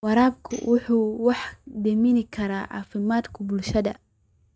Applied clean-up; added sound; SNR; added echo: neural mask model RNNoise.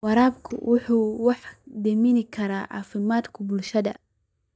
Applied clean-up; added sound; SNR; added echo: neural mask model DeepFilterNet 3.